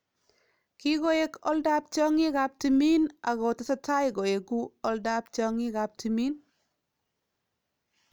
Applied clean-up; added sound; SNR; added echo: none; none; none; none.